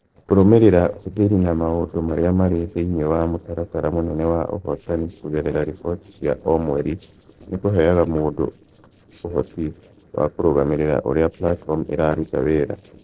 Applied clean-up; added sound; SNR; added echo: neural separator model SepFormer DNS4.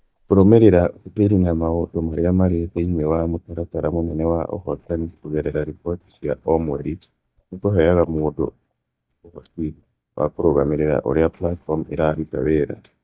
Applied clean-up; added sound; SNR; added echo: neural mask model DeepFilterNet 3.